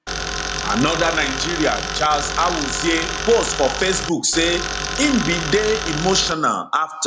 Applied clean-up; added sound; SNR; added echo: none; Tools; 4 dB; none.